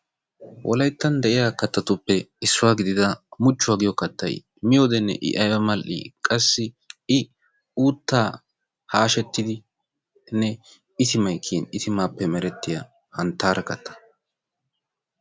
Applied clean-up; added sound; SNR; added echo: none; none; none; none.